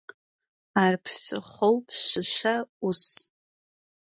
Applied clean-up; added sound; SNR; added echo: none; none; none; none.